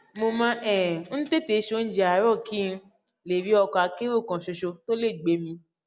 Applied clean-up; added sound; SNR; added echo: none; Bicycle bell; 14 dB; none.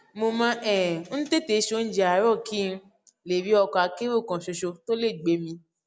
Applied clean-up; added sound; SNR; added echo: none; none; none; none.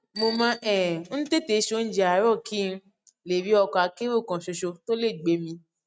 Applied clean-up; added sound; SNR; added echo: neural mask model RNNoise.